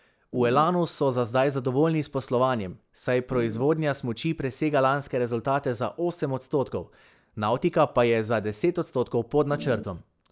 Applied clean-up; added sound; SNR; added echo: none; Organ; 10 dB; none.